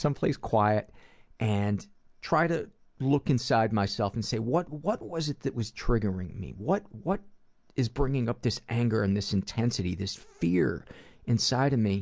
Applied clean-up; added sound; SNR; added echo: none; none; none; none.